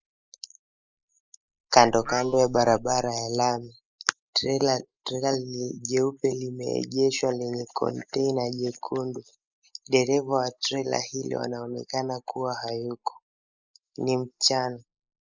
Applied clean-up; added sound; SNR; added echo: neural mask model Resemble Enhance denoiser.